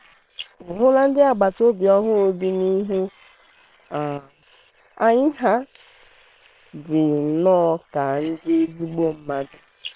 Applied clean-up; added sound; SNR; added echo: neural separator model SepFormer WHAM!.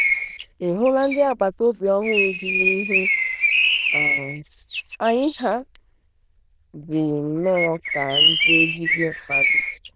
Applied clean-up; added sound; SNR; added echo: neural diffusion model UNIVERSE++.